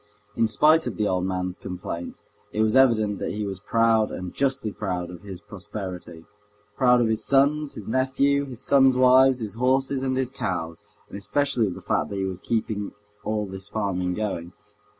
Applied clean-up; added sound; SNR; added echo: none; none; none; none.